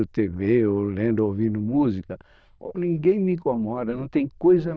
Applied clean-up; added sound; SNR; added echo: neural diffusion model UNIVERSE++.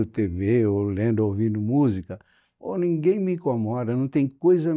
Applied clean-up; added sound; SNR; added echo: neural mask model DeepFilterNet 3.